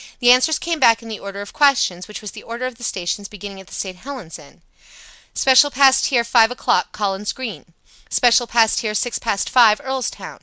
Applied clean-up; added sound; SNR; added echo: none; none; none; none.